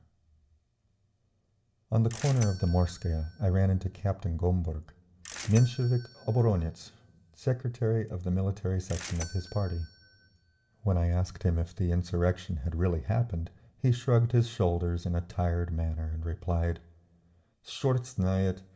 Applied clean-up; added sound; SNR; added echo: none; Bell / Mechanisms; 19 dB; reverberation time 0.4 s.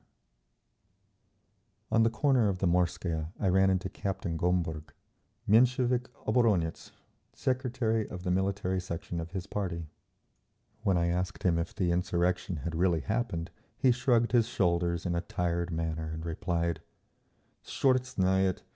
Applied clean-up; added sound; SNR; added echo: none; none; none; none.